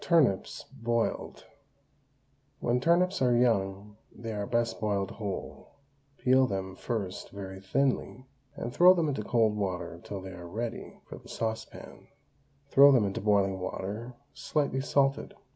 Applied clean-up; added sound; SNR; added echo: none; none; none; none.